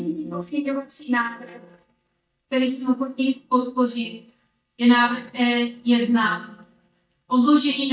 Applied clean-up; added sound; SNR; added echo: neural mask model DeepFilterNet 3.